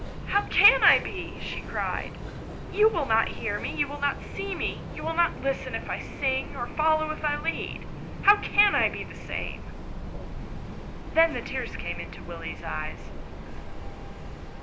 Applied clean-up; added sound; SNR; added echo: none; Train; 7 dB; none.